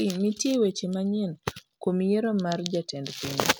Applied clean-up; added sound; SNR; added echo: none; none; none; none.